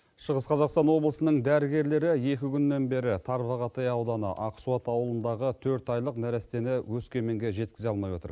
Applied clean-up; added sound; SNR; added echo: none; none; none; none.